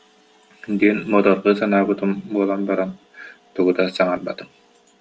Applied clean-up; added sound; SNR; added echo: none; none; none; none.